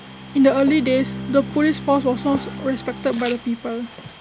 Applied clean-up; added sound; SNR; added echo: none; Walk, footsteps + Bowed string instrument; 12 dB; none.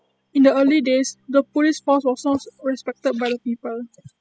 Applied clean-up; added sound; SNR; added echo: classical method spectral subtraction.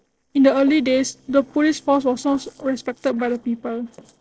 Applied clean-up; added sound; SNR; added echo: neural separator model SepFormer DNS4.